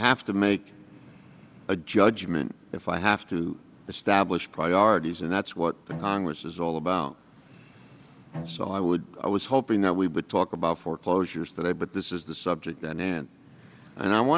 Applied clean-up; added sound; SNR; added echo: none; Bowed string instrument; 15 dB; none.